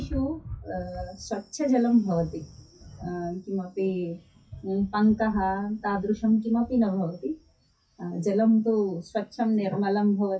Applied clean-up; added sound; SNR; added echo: classical method WPE with log-MMSE.